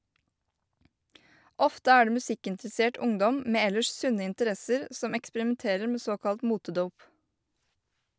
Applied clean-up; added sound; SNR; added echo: none; none; none; none.